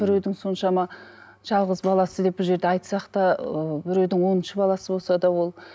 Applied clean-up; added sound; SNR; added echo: none; none; none; none.